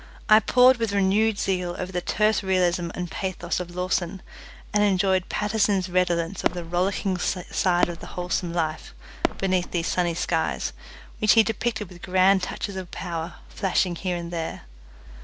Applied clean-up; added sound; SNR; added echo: none; Fireworks; 5 dB; none.